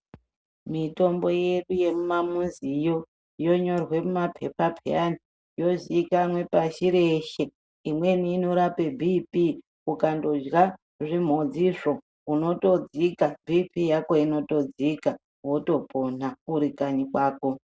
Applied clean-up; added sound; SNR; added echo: none; none; none; none.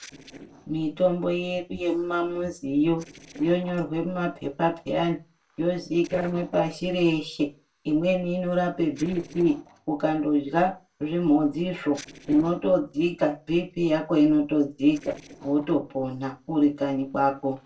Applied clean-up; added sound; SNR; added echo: neural separator model SepFormer DNS4.